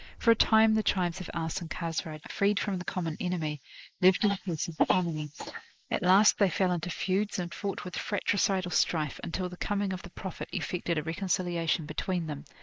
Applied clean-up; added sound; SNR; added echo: neural mask model Resemble Enhance denoiser.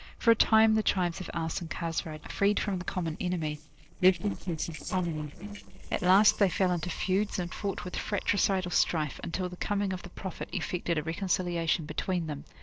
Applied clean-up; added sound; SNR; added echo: neural separator model SepFormer DNS4.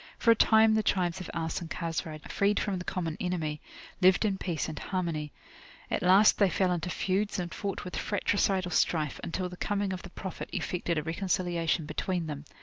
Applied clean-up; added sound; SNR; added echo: none; none; none; none.